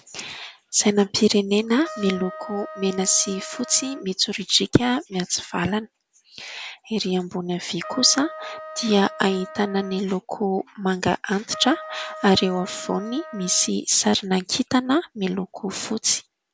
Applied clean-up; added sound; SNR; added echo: none; Trumpet; 15 dB; none.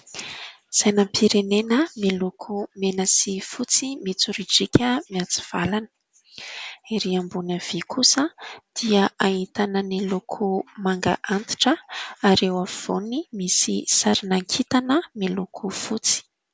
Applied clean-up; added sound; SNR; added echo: none; none; none; none.